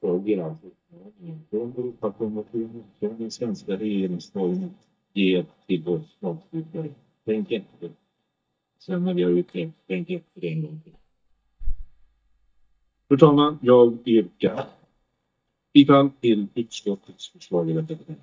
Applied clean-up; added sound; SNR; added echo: neural mask model DeepFilterNet 3.